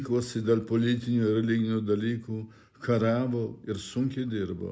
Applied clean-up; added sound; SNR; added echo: none; none; none; none.